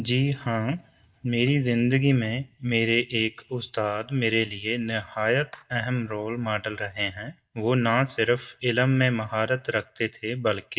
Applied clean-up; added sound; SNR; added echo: neural mask model DeepFilterNet 3.